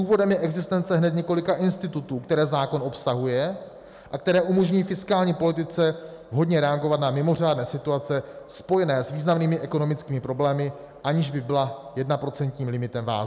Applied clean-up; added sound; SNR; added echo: none; none; none; none.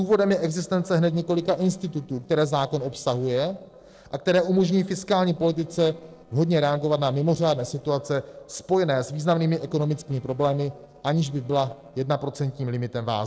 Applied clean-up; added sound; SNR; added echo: neural separator model SepFormer DNS4.